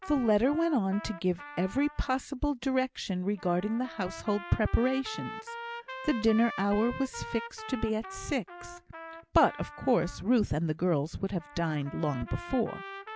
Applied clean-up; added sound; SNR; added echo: none; Trumpet; 14 dB; none.